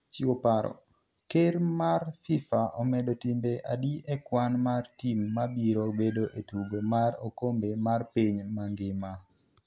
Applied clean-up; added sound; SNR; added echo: none; none; none; none.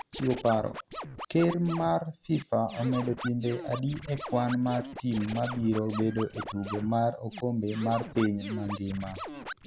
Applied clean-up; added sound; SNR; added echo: none; Scratching (performance technique); 12 dB; none.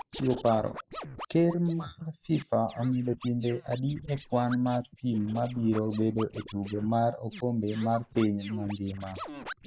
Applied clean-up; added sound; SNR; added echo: neural mask model Resemble Enhance denoiser.